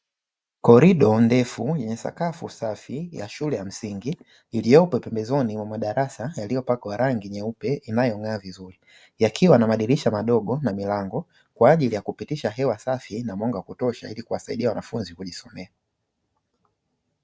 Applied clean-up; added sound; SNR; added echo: none; none; none; none.